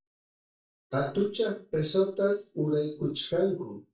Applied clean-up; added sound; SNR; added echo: neural mask model DeepFilterNet 3.